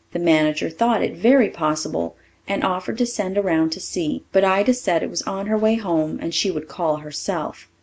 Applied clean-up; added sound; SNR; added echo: none; none; none; none.